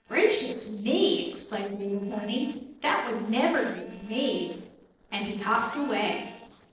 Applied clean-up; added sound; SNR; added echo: neural separator model SepFormer DNS4.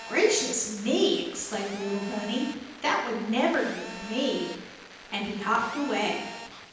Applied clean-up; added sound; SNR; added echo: none; Telephone; 14 dB; reverberation time 0.9 s.